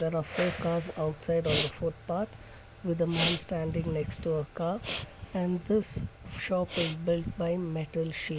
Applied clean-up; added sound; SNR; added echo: none; Whoosh, swoosh, swish + Respiratory sounds; 8 dB; none.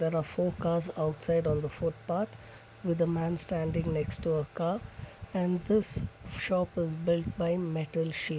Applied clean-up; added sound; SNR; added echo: none; none; none; none.